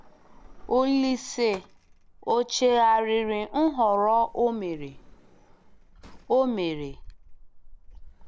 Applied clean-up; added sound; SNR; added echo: none; Sliding door; 19 dB; none.